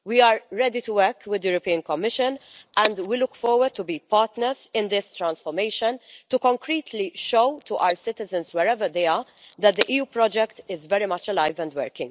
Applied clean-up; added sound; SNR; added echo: neural mask model Resemble Enhance denoiser.